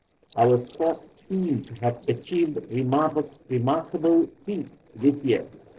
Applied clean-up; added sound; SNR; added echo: neural separator model SepFormer DNS4.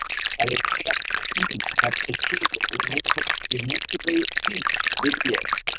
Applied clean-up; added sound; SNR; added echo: neural diffusion model UNIVERSE++.